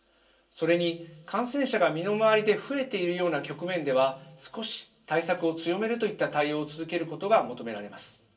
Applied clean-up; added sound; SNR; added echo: none; none; none; reverberation time 0.2 s.